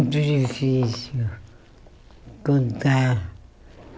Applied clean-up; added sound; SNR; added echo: none; none; none; none.